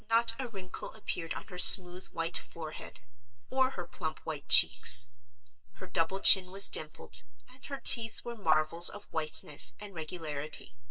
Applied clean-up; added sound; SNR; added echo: neural mask model DeepFilterNet 3.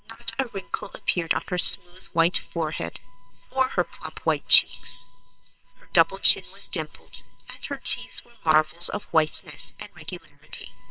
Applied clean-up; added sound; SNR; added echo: neural separator model SepFormer WHAMR!.